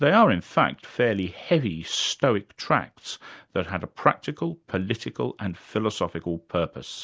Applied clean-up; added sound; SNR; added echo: none; none; none; none.